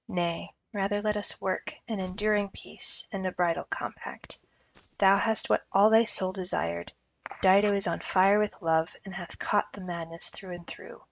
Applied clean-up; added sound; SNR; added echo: neural mask model RNNoise.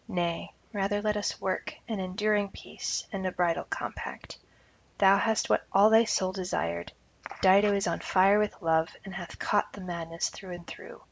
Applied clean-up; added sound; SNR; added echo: none; none; none; none.